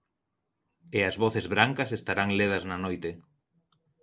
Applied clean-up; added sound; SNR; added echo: none; none; none; none.